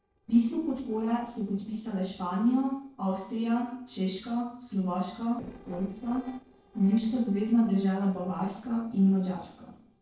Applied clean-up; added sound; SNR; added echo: neural separator model SepFormer DNS4.